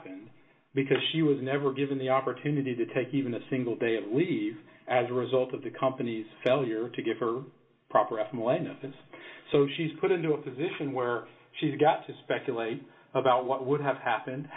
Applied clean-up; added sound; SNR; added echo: none; none; none; reverberation time 0.4 s.